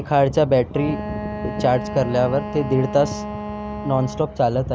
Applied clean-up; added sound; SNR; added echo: none; Wind instrument, woodwind instrument; 10 dB; none.